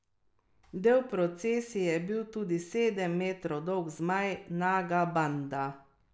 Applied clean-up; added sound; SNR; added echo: none; none; none; none.